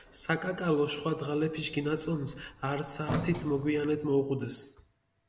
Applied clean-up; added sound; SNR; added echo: none; Sliding door; 12 dB; none.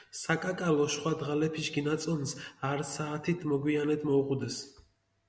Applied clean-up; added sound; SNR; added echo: none; none; none; none.